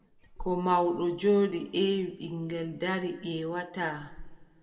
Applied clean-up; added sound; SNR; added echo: none; Liquid; 19 dB; reverberation time 1.5 s.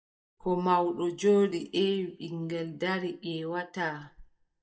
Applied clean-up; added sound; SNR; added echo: neural mask model DeepFilterNet 3.